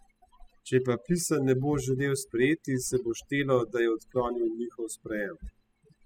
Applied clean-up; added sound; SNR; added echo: classical method spectral subtraction.